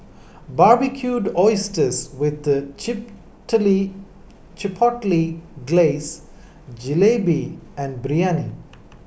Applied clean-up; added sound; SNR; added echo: none; none; none; none.